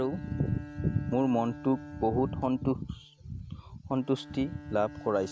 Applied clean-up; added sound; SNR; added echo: none; Bowed string instrument; 15 dB; none.